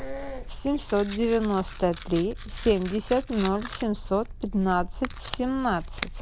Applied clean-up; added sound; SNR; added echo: none; Tearing; 10 dB; none.